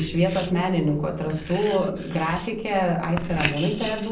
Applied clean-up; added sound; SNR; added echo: none; Writing; 11 dB; reverberation time 0.6 s.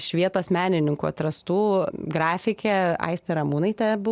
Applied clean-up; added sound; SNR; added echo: none; none; none; none.